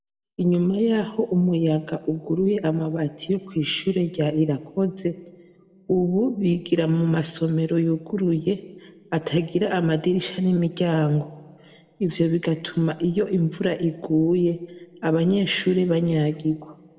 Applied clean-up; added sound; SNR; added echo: none; none; none; reverberation time 0.9 s.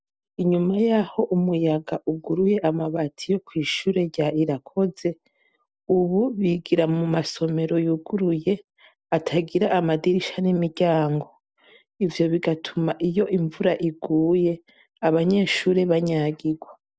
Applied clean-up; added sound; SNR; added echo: none; none; none; none.